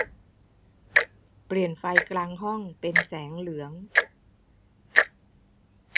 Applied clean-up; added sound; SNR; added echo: none; Tick-tock; -5 dB; none.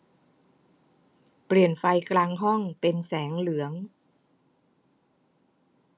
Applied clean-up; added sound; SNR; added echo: none; none; none; none.